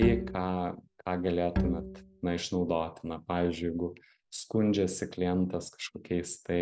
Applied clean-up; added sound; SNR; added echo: none; Bowed string instrument; 3 dB; none.